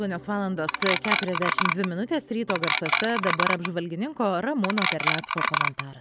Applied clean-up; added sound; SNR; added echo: none; Clock; -3 dB; none.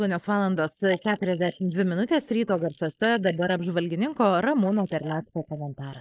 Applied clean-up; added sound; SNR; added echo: neural mask model Resemble Enhance denoiser.